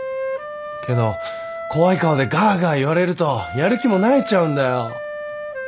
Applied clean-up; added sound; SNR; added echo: none; Wind instrument, woodwind instrument; 10 dB; none.